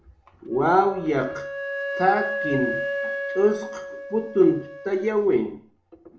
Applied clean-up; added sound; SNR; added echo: none; Wind instrument, woodwind instrument; 8 dB; reverberation time 0.6 s.